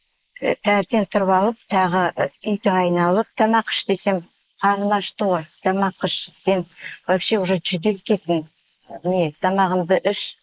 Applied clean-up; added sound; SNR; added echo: neural mask model Resemble Enhance denoiser.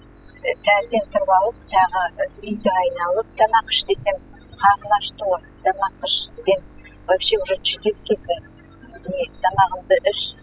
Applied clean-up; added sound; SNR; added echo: classical method spectral subtraction.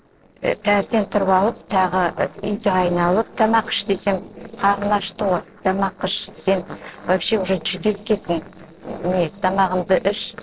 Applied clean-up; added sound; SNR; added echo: neural separator model SepFormer DNS4.